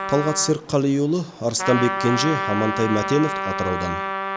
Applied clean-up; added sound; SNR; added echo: none; Trumpet; 4 dB; none.